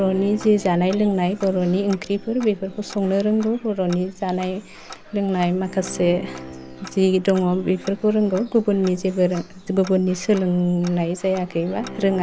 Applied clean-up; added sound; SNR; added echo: none; Bowed string instrument + Tick-tock; 17 dB; none.